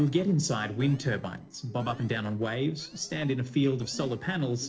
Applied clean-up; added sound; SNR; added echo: neural separator model SepFormer DNS4.